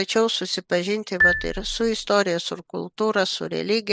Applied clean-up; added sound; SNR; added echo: none; Marimba, xylophone; 3 dB; none.